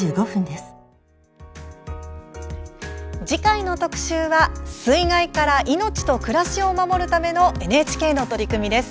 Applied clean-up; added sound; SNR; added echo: none; none; none; none.